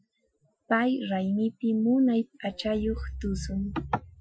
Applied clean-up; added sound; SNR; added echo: classical method Wiener filter.